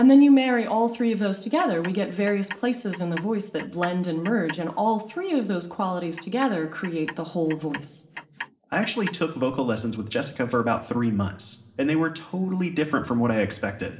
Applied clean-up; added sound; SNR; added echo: none; Clock; 16 dB; reverberation time 1.7 s.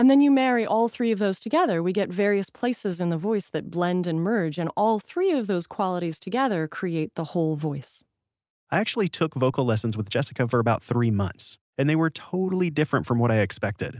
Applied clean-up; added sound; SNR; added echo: none; none; none; none.